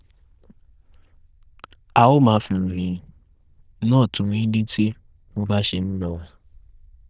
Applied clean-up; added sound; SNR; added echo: neural diffusion model UNIVERSE++.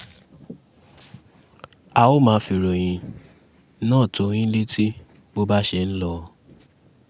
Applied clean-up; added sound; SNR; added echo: none; none; none; none.